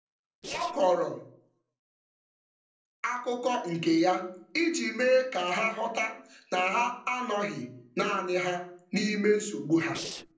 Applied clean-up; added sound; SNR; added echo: neural separator model SepFormer DNS4.